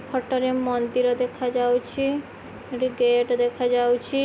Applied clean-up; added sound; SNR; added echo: none; none; none; none.